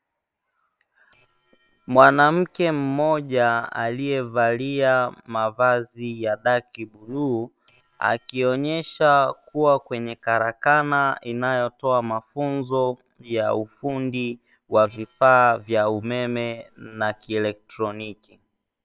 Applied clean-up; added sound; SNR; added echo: neural separator model SepFormer WHAM!.